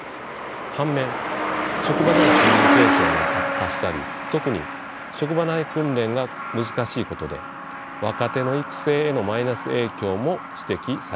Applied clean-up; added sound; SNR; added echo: none; Truck; -1 dB; none.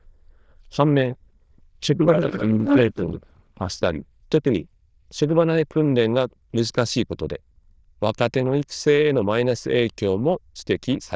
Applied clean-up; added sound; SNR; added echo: neural diffusion model UNIVERSE++.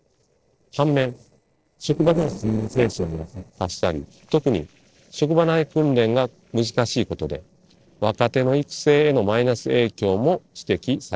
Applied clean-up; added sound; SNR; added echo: neural separator model SepFormer DNS4.